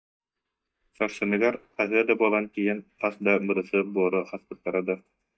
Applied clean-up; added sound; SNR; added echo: neural mask model DeepFilterNet 3.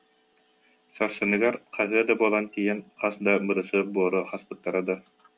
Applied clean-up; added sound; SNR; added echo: none; none; none; none.